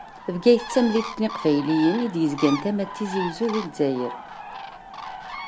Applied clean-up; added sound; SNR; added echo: none; Bird; 11 dB; none.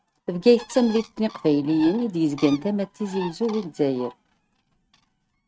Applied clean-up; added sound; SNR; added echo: neural mask model RNNoise.